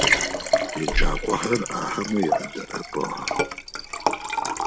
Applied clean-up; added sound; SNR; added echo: none; Liquid; -4 dB; none.